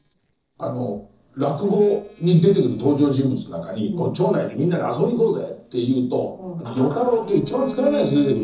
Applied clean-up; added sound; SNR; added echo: neural separator model SepFormer DNS4.